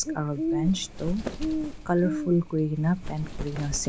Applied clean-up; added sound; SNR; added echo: none; Bird + Wind; 5 dB; none.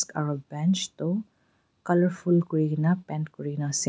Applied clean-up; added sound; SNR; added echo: none; none; none; none.